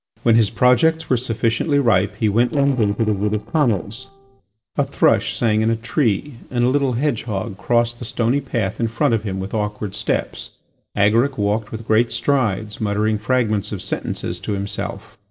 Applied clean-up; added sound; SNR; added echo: neural separator model SepFormer DNS4.